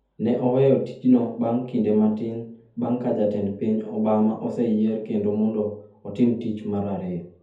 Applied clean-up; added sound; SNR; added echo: none; none; none; reverberation time 0.5 s.